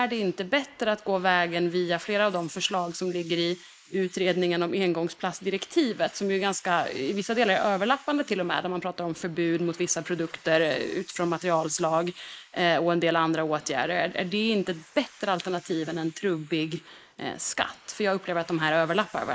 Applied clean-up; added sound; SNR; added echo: neural mask model Resemble Enhance denoiser.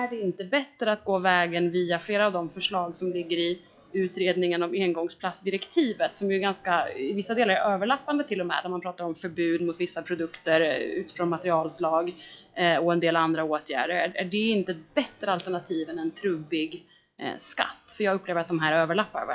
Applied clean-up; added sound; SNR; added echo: classical method log-MMSE.